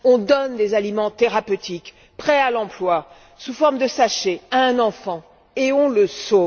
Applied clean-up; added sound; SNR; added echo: none; none; none; none.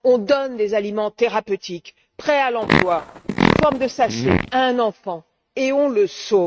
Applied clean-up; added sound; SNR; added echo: neural mask model RNNoise.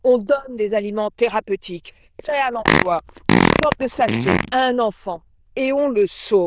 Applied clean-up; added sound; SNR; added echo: neural diffusion model UNIVERSE++.